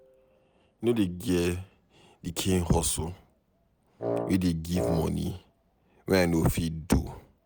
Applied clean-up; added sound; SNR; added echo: none; Wind instrument, woodwind instrument; 4 dB; none.